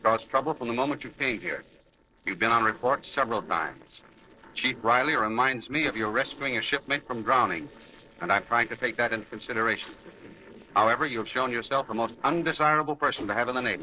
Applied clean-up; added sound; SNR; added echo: neural separator model SepFormer DNS4.